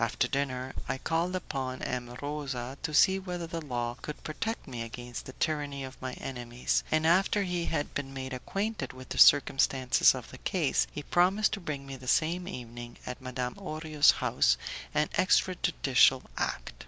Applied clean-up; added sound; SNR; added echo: none; Thump, thud; 6 dB; none.